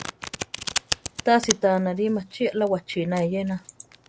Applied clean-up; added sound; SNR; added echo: none; Domestic sounds, home sounds; 9 dB; none.